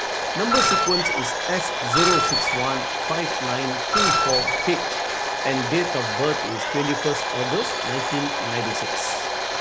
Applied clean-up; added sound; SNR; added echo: none; Domestic sounds, home sounds + Screech; -4 dB; none.